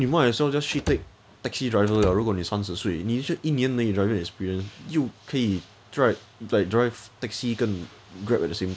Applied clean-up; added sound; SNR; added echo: none; Slam / Wood; 9 dB; none.